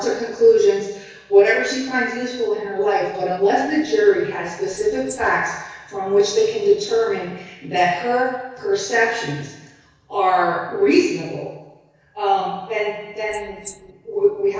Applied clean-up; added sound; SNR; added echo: neural separator model SepFormer DNS4.